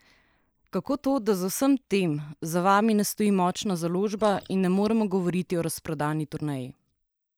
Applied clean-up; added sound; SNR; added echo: neural mask model Resemble Enhance denoiser.